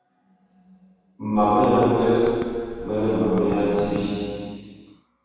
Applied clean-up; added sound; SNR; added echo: none; Typing; 15 dB; reverberation time 2.2 s.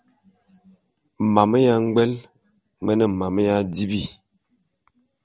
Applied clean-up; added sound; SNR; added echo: none; none; none; none.